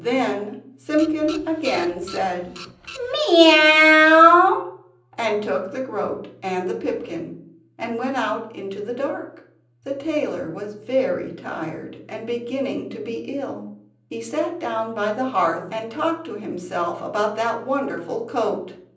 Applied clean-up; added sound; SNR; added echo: none; Printer; 17 dB; reverberation time 0.6 s.